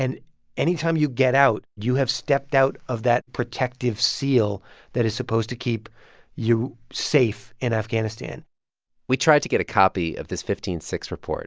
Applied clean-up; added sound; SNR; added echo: none; none; none; none.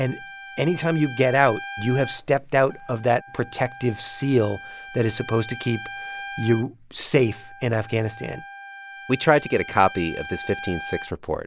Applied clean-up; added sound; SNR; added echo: none; Trumpet; 14 dB; none.